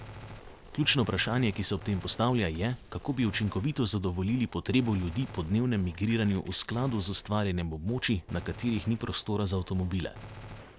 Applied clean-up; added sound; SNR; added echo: none; Gunshot, gunfire; 18 dB; none.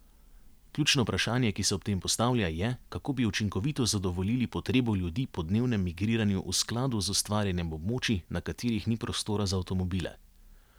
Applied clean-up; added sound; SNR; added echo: none; none; none; none.